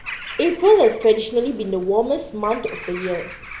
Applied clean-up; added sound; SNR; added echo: none; Bird vocalization, bird call, bird song / Crow; 16 dB; none.